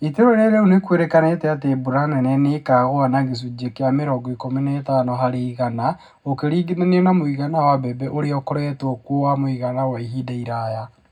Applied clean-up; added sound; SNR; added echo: none; none; none; reverberation time 0.3 s.